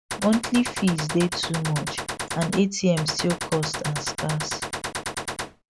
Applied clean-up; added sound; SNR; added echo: none; Gunshot, gunfire; 5 dB; none.